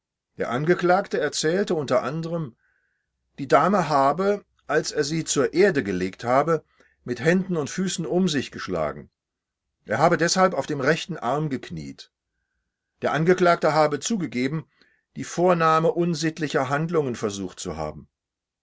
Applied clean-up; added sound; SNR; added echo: none; none; none; none.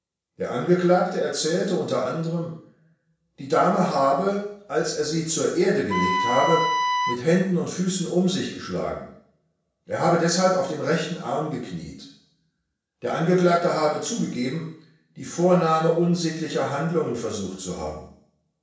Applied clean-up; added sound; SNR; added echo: none; Wind instrument, woodwind instrument; 0 dB; reverberation time 0.7 s.